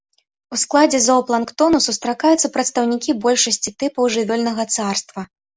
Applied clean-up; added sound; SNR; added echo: none; none; none; none.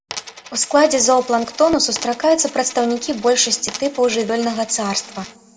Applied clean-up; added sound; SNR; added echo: none; Coin (dropping); 17 dB; reverberation time 1.7 s.